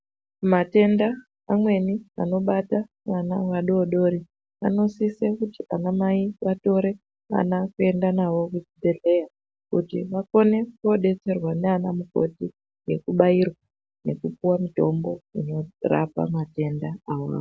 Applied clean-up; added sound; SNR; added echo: none; none; none; none.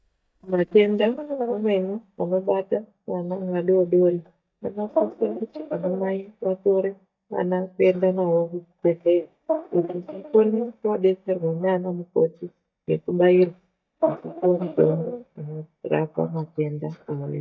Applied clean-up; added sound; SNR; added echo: neural mask model DeepFilterNet 3.